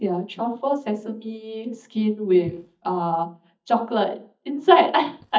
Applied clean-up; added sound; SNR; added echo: neural mask model DeepFilterNet 3.